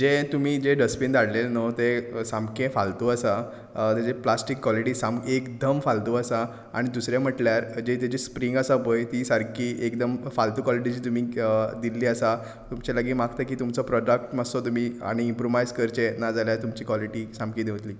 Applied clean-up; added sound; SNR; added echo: none; none; none; none.